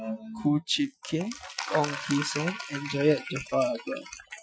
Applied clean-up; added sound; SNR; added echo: classical method Wiener filter.